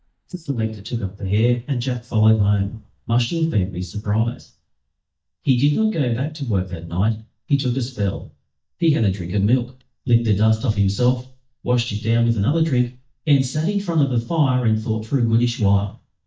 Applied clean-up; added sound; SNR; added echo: neural mask model DeepFilterNet 3.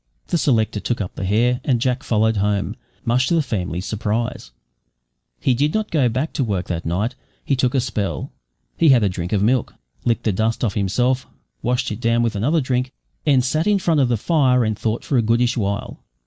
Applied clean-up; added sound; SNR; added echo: none; none; none; none.